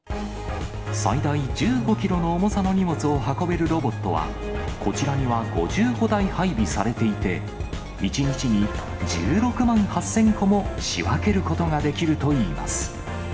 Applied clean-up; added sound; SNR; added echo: none; Organ; 19 dB; reverberation time 2.5 s.